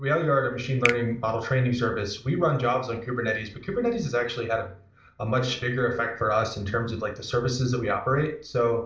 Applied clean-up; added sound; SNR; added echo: none; Finger snapping; 9 dB; reverberation time 0.4 s.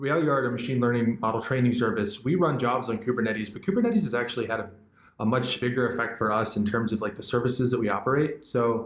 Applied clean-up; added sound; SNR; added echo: none; none; none; none.